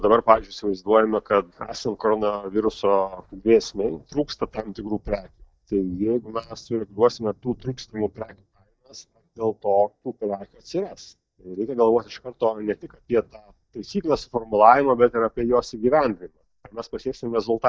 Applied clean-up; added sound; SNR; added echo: neural mask model DeepFilterNet 3.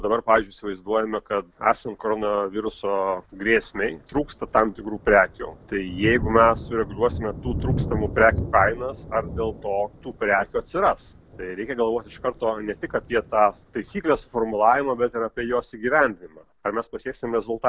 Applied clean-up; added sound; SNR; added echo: none; Thunder; 12 dB; none.